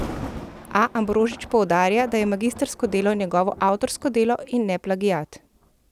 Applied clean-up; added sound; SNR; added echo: none; Thunder; 16 dB; none.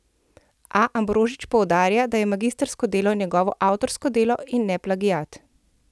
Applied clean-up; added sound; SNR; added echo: none; none; none; none.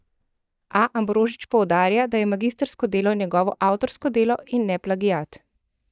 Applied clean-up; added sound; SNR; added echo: neural mask model DeepFilterNet 3.